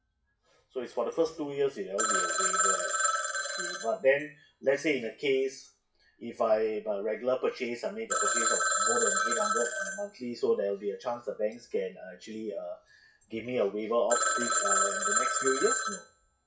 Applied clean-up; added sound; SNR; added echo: classical method WPE with log-MMSE.